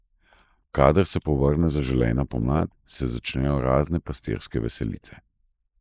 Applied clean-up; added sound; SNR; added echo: neural mask model Resemble Enhance denoiser.